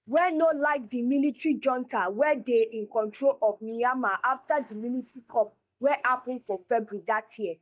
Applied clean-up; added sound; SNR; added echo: neural mask model DeepFilterNet 3.